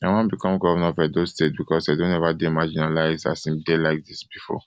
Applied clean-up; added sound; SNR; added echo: none; none; none; none.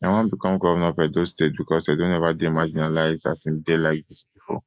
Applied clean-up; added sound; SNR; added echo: neural mask model Resemble Enhance denoiser.